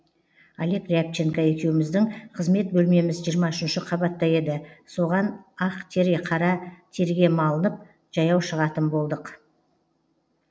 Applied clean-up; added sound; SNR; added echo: none; none; none; none.